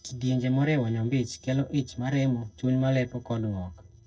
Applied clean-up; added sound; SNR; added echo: neural separator model SepFormer DNS4.